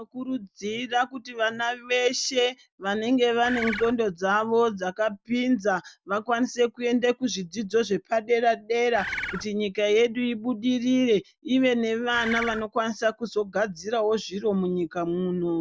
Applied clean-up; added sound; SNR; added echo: none; Bird; 7 dB; none.